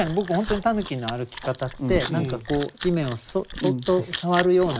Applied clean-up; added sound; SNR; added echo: none; Chewing, mastication; 11 dB; none.